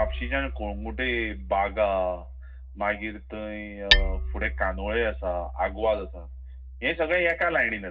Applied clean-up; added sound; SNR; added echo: none; Hammer; 3 dB; reverberation time 0.4 s.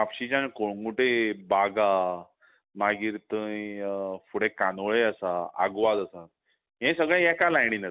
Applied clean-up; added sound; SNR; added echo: none; none; none; none.